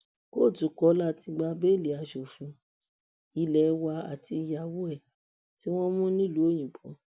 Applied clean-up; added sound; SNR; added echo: none; none; none; none.